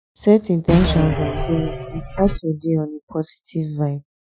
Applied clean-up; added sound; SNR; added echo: classical method Wiener filter.